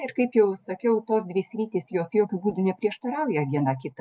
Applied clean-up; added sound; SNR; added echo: none; none; none; none.